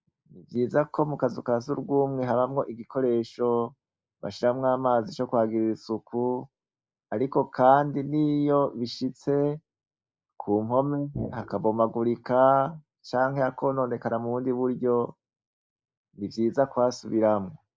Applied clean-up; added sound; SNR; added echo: neural mask model Resemble Enhance denoiser.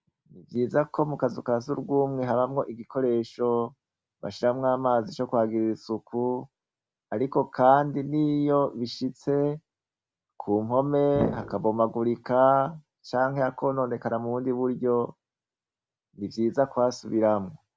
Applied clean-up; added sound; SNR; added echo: none; Brass instrument; 5 dB; none.